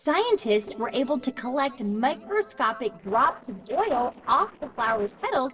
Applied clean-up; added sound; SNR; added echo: neural separator model SepFormer DNS4.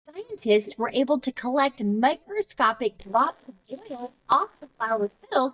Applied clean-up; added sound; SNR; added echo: neural mask model DeepFilterNet 3.